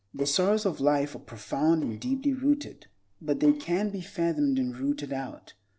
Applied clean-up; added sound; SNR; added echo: neural separator model SepFormer DNS4.